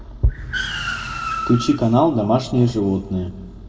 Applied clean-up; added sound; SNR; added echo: none; Car; 9 dB; reverberation time 1.2 s.